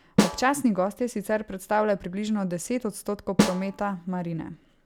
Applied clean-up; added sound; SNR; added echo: none; Snare drum; 1 dB; none.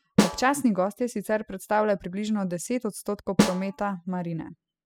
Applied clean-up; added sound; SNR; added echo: classical method spectral subtraction.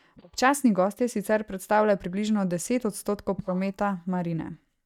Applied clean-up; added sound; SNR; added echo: neural mask model DeepFilterNet 3.